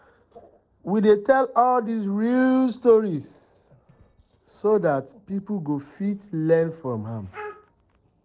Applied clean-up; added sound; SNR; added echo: neural separator model SepFormer DNS4.